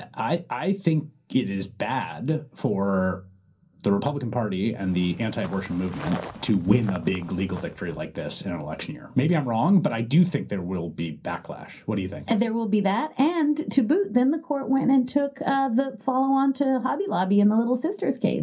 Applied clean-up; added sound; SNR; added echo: none; Walk, footsteps; 16 dB; reverberation time 0.3 s.